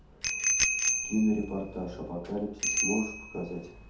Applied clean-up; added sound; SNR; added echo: none; Bicycle bell; -1 dB; reverberation time 0.6 s.